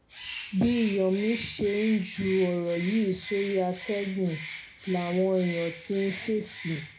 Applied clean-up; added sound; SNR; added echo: none; Bird; 12 dB; reverberation time 0.4 s.